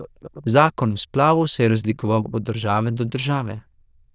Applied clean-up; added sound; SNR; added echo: neural diffusion model UNIVERSE++.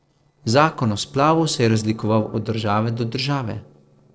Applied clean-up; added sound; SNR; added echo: neural separator model SepFormer DNS4.